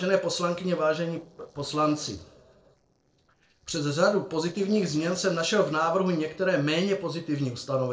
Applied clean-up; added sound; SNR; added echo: neural separator model SepFormer DNS4.